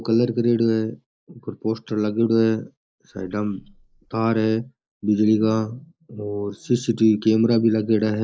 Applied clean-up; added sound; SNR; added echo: neural mask model Resemble Enhance denoiser.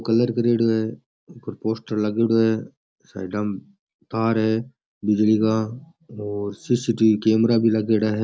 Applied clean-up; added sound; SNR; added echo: none; none; none; none.